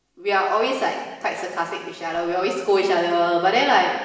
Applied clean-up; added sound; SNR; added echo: none; none; none; reverberation time 1.3 s.